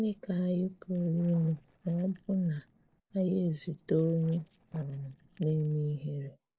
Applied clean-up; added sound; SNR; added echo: neural separator model SepFormer DNS4.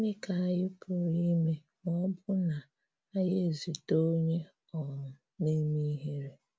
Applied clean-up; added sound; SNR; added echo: none; none; none; none.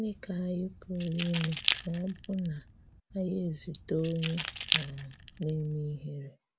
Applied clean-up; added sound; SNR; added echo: none; Keys jangling; -1 dB; none.